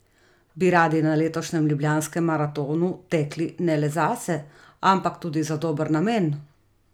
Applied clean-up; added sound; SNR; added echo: none; none; none; none.